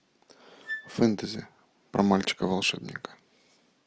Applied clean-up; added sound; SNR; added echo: none; Wind instrument, woodwind instrument; 13 dB; none.